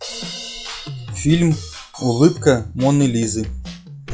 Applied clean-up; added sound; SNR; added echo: classical method log-MMSE.